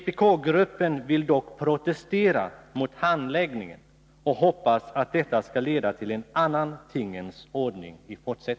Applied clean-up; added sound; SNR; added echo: none; none; none; none.